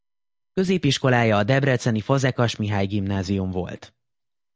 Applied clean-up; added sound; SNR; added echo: none; none; none; none.